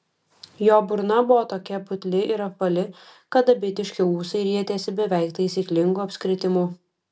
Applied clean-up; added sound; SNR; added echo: none; none; none; none.